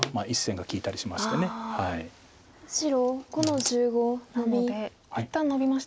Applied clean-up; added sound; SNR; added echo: none; none; none; none.